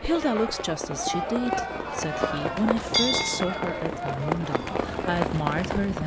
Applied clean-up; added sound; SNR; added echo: none; Livestock, farm animals, working animals; 0 dB; none.